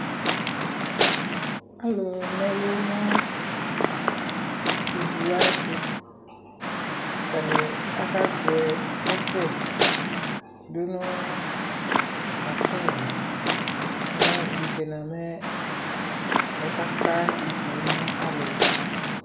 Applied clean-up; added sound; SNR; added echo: none; Waves, surf / Wind; -5 dB; reverberation time 1.1 s.